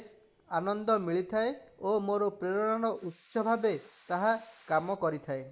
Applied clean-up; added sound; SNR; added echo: neural mask model Resemble Enhance denoiser.